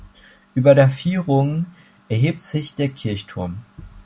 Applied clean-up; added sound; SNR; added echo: none; none; none; none.